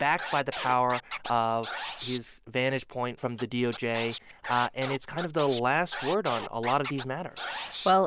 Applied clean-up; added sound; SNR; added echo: none; Scratching (performance technique); 10 dB; none.